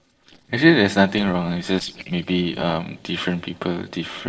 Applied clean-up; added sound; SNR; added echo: neural separator model SepFormer DNS4.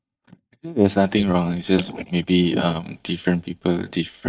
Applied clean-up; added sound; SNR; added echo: neural mask model DeepFilterNet 3.